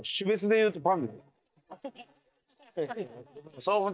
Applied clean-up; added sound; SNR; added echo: neural mask model DeepFilterNet 3.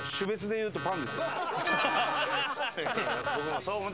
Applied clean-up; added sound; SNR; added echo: none; Alarm; 10 dB; none.